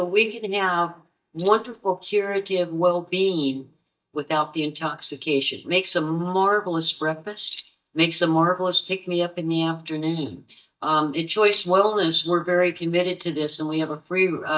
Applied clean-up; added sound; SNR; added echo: neural mask model DeepFilterNet 3.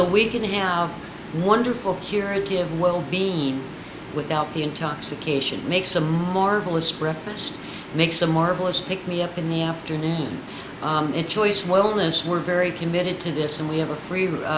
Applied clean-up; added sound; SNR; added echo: none; none; none; none.